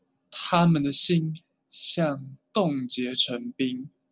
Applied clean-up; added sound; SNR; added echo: none; none; none; none.